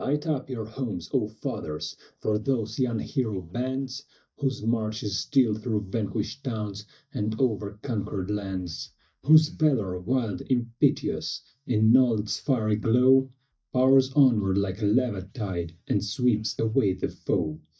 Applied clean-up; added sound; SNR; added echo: neural mask model DeepFilterNet 3.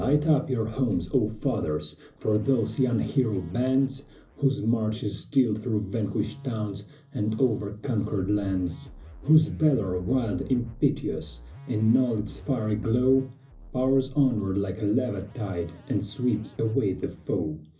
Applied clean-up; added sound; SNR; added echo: none; Musical instrument; 20 dB; reverberation time 0.5 s.